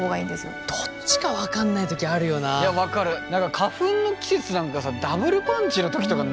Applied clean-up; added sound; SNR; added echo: none; Piano; 12 dB; none.